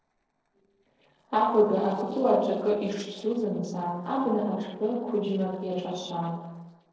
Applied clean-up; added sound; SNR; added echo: neural separator model SepFormer DNS4.